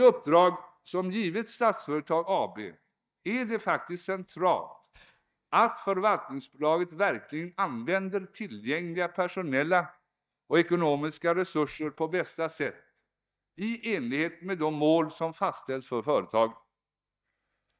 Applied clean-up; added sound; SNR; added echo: neural mask model DeepFilterNet 3.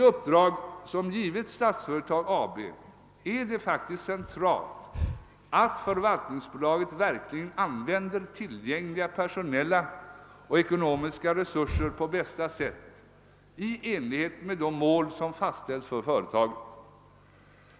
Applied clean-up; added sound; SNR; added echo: none; Breathing; 10 dB; none.